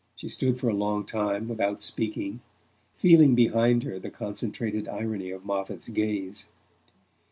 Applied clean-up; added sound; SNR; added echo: none; none; none; none.